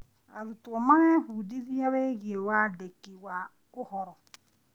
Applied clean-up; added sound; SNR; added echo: none; none; none; none.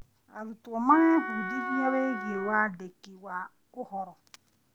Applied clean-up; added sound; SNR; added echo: none; Wind instrument, woodwind instrument; 6 dB; none.